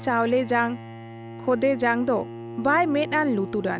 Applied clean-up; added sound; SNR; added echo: none; Bowed string instrument; 13 dB; none.